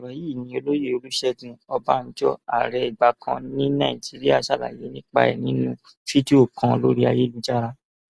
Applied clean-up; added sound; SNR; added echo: none; none; none; none.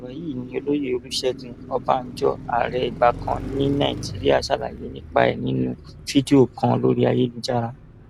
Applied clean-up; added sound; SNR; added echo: none; Car passing by; 14 dB; none.